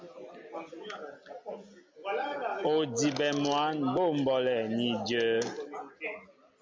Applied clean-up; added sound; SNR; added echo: none; none; none; none.